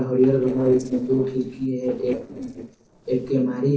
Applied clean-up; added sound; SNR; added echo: neural separator model SepFormer DNS4.